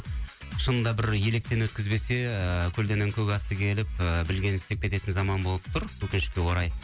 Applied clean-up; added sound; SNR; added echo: none; none; none; none.